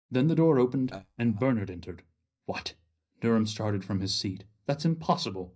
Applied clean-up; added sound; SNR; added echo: neural mask model DeepFilterNet 3.